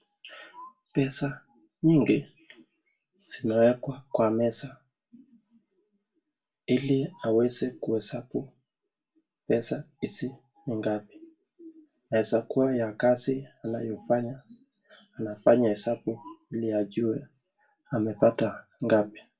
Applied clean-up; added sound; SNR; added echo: none; none; none; reverberation time 0.2 s.